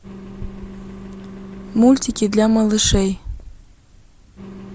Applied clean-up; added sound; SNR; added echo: none; Engine; 17 dB; none.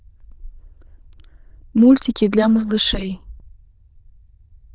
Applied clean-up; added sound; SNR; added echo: neural diffusion model UNIVERSE++.